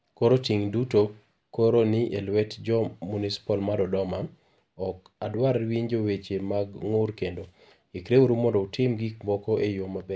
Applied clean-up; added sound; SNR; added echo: none; none; none; none.